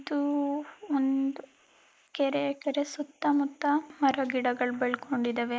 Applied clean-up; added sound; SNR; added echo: neural mask model Resemble Enhance denoiser.